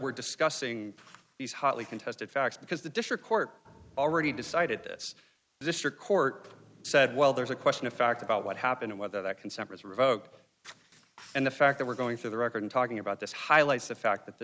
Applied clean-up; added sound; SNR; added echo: none; none; none; none.